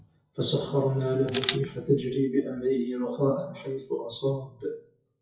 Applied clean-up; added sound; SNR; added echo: classical method WPE with log-MMSE.